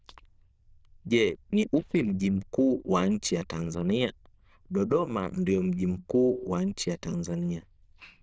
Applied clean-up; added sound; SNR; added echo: neural diffusion model UNIVERSE++.